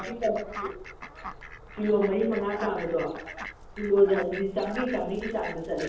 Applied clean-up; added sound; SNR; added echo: none; Fowl; 12 dB; reverberation time 0.8 s.